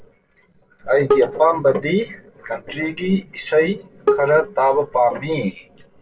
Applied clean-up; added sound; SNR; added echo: neural separator model SepFormer DNS4.